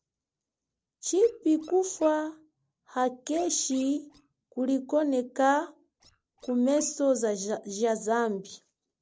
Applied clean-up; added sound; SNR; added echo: neural separator model SepFormer DNS4.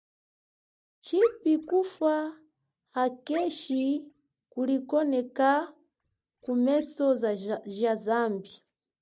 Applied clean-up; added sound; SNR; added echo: neural mask model DeepFilterNet 3.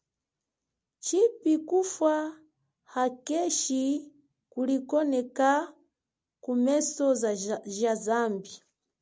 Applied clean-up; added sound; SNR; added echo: none; none; none; none.